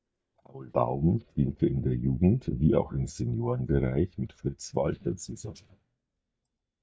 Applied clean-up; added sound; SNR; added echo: neural mask model DeepFilterNet 3.